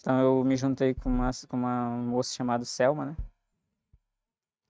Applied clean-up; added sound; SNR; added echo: neural mask model RNNoise.